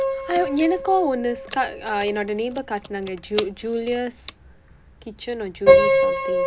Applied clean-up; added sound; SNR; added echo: none; Piano; -1 dB; none.